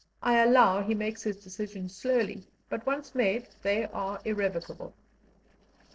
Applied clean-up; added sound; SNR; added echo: neural separator model SepFormer DNS4.